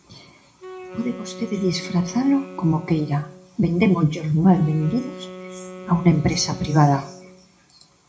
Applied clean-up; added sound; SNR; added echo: none; Wind instrument, woodwind instrument; 17 dB; reverberation time 0.4 s.